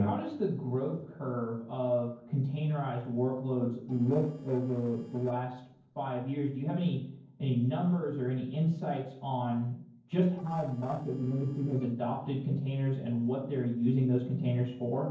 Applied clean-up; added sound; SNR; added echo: neural separator model SepFormer DNS4.